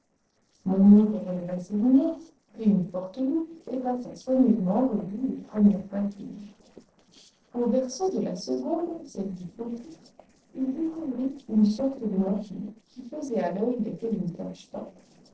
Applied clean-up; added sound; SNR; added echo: neural separator model SepFormer DNS4.